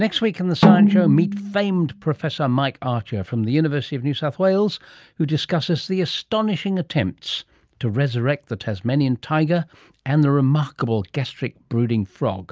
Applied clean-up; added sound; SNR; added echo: none; Snare drum; -2 dB; none.